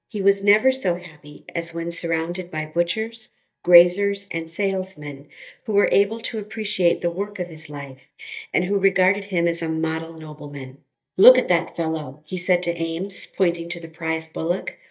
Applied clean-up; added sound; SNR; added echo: neural mask model DeepFilterNet 3.